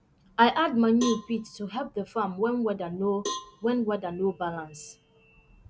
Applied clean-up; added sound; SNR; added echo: none; Cowbell; 14 dB; none.